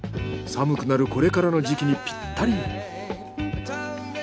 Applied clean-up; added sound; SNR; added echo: none; none; none; none.